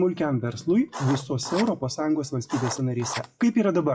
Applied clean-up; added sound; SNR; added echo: classical method WPE with log-MMSE.